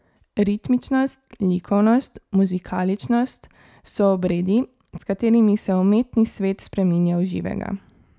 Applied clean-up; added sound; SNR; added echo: none; none; none; none.